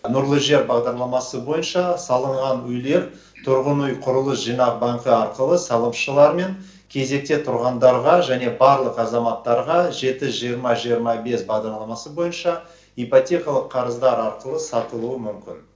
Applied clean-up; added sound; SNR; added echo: none; none; none; none.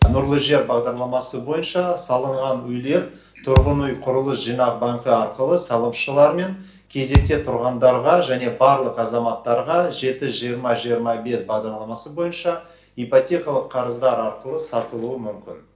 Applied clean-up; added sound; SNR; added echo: none; Thump, thud; -1 dB; none.